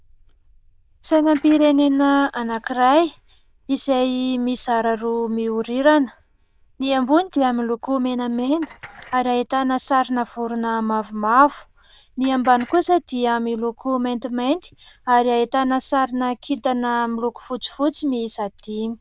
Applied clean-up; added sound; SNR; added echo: neural diffusion model UNIVERSE++.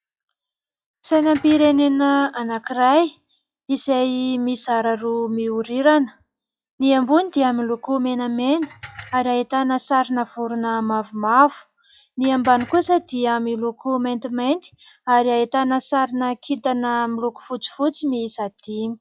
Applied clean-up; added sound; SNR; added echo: classical method log-MMSE.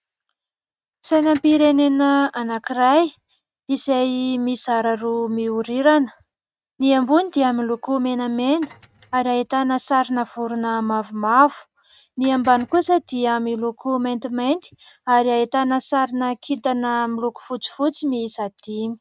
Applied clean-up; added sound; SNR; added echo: neural mask model RNNoise.